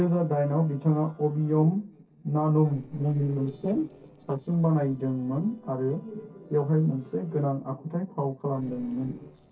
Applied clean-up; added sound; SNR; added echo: neural separator model SepFormer DNS4.